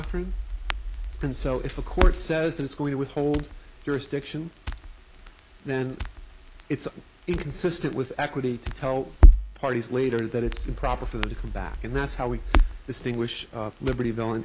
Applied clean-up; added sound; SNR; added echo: none; Crackle; -3 dB; none.